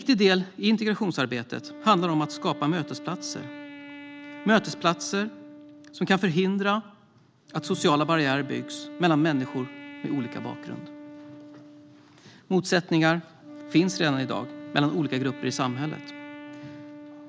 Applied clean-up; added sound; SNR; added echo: none; Wind instrument, woodwind instrument; 16 dB; none.